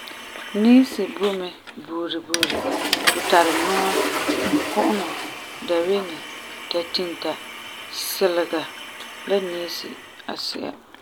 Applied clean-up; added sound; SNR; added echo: none; Toilet flush / Water; 4 dB; none.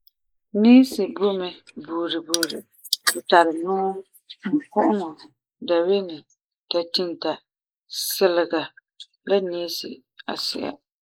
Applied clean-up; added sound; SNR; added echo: neural mask model Resemble Enhance denoiser.